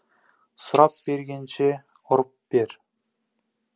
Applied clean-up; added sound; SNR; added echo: none; Bicycle bell; 5 dB; none.